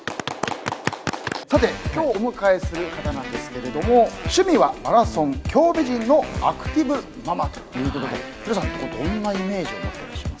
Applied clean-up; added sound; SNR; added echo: none; none; none; none.